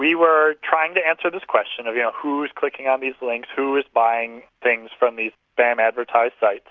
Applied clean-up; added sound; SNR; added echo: none; none; none; none.